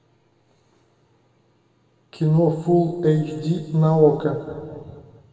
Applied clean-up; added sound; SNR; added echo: none; none; none; reverberation time 2.1 s.